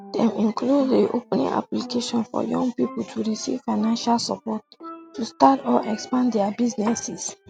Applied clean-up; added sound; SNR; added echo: none; Percussion; 20 dB; none.